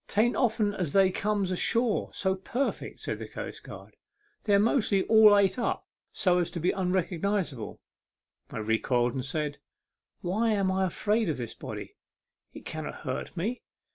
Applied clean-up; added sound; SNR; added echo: none; none; none; none.